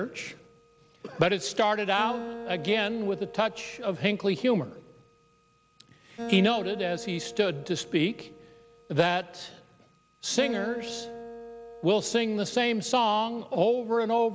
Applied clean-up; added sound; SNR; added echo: none; Acoustic guitar; 14 dB; none.